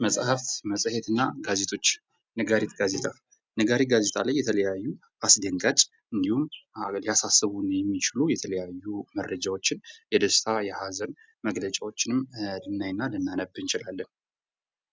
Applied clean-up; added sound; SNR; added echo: none; none; none; none.